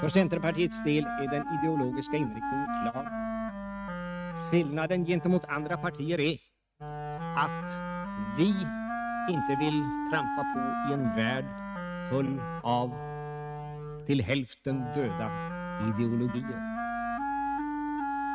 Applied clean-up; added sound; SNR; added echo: neural mask model RNNoise.